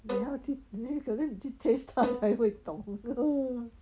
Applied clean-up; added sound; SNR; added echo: none; Bowed string instrument; 10 dB; none.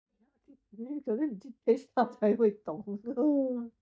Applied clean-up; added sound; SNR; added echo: neural mask model DeepFilterNet 3.